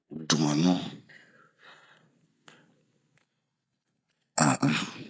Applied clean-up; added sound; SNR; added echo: none; none; none; none.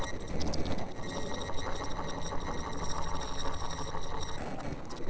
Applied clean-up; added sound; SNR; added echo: neural separator model SepFormer DNS4.